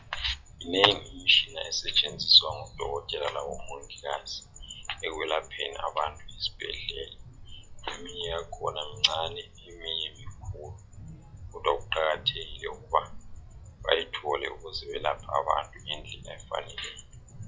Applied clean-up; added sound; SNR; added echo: classical method WPE with log-MMSE.